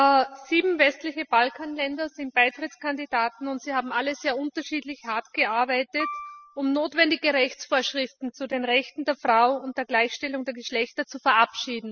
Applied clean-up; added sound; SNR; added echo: classical method spectral subtraction.